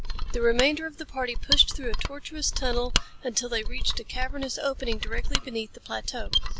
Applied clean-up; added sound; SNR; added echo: none; Mechanisms; -1 dB; none.